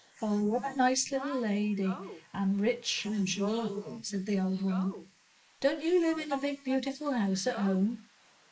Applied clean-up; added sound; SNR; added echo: neural mask model Resemble Enhance denoiser.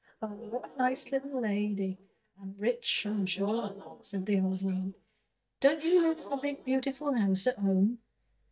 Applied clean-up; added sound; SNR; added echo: neural mask model DeepFilterNet 3.